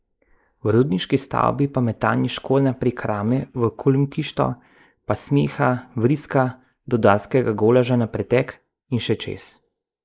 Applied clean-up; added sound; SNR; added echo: neural mask model Resemble Enhance denoiser.